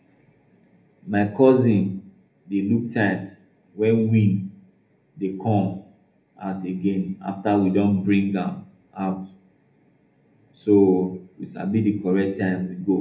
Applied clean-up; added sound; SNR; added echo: none; none; none; reverberation time 0.3 s.